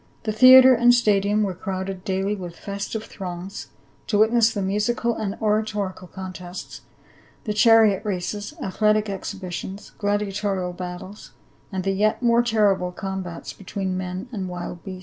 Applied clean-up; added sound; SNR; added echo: none; none; none; none.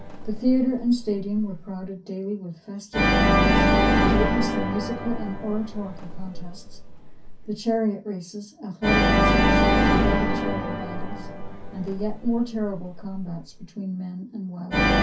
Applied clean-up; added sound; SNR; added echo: none; Organ; -5 dB; reverberation time 0.3 s.